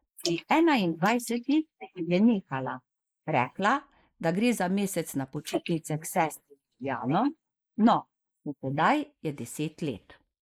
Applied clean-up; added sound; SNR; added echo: neural mask model Resemble Enhance denoiser.